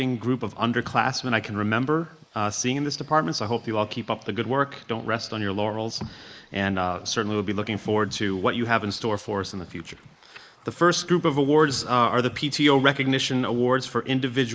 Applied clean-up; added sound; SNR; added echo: neural mask model Resemble Enhance denoiser.